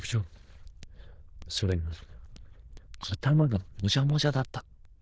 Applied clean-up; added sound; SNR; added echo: neural diffusion model UNIVERSE++.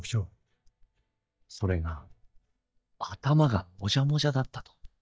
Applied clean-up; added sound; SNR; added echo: neural mask model DeepFilterNet 3.